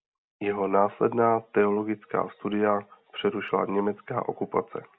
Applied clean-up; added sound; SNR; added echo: none; none; none; none.